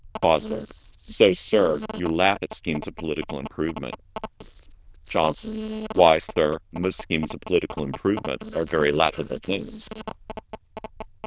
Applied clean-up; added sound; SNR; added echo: neural diffusion model UNIVERSE++.